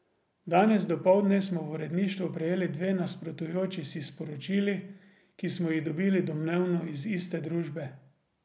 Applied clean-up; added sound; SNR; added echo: none; none; none; none.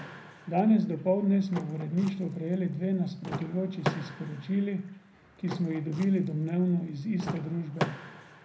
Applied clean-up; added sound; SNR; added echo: none; Door / Car; 11 dB; reverberation time 0.4 s.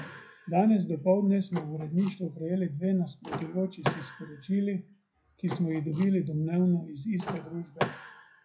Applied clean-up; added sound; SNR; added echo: classical method WPE with log-MMSE.